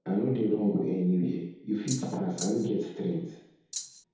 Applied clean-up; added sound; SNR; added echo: none; Rattle (instrument); 9 dB; reverberation time 2.0 s.